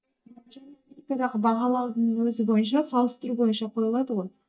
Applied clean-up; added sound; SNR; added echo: neural mask model DeepFilterNet 3.